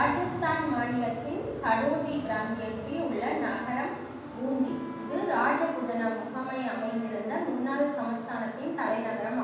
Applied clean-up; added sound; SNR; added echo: none; Wind instrument, woodwind instrument; 16 dB; reverberation time 1.2 s.